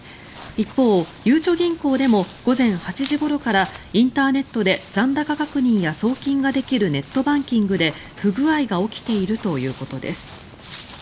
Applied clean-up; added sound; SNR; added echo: none; Walk, footsteps; 17 dB; none.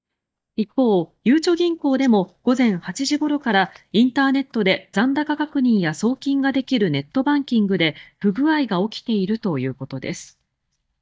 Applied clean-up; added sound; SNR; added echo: neural mask model DeepFilterNet 3.